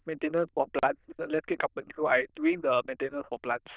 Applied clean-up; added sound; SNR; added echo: neural diffusion model UNIVERSE++.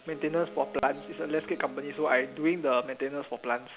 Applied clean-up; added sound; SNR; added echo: none; Wind instrument, woodwind instrument; 18 dB; none.